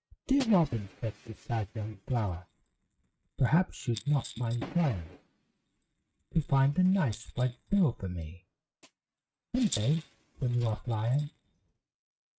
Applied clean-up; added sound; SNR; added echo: neural mask model RNNoise.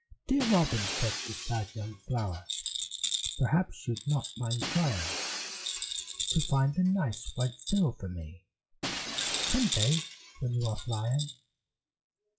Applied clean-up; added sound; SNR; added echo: classical method log-MMSE.